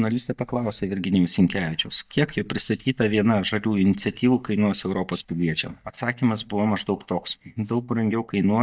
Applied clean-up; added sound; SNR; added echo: neural mask model DeepFilterNet 3.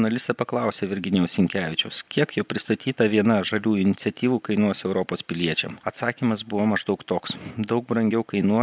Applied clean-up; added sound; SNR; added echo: none; none; none; none.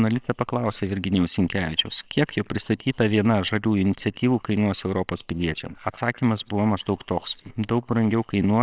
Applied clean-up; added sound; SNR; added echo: neural separator model SepFormer WHAMR!.